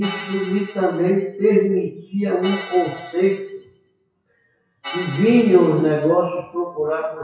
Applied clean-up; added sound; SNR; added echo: classical method WPE with log-MMSE.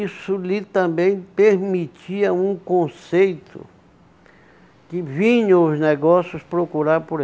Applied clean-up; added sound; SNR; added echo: none; none; none; none.